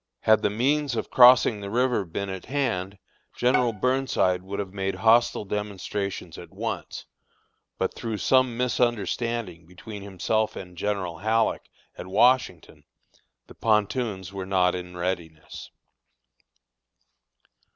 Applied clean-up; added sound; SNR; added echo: none; Bowed string instrument; 9 dB; none.